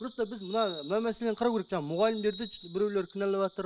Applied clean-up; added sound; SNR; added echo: none; Bird vocalization, bird call, bird song; 17 dB; none.